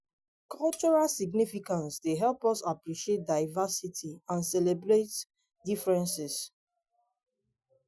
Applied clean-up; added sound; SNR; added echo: classical method Wiener filter.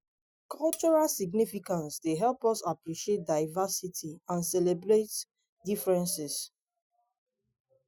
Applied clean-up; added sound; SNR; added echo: classical method spectral subtraction.